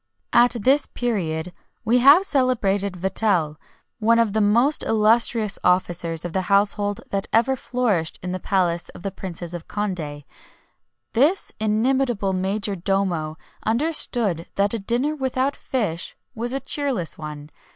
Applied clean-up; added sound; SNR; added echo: none; none; none; none.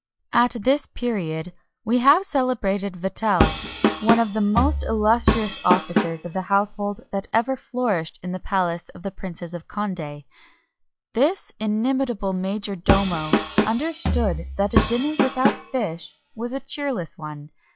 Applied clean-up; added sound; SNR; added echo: classical method log-MMSE.